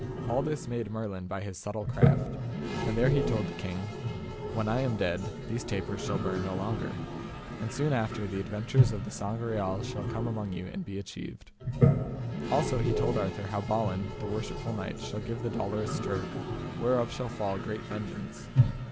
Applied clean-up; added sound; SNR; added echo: none; Toilet flush; -1 dB; none.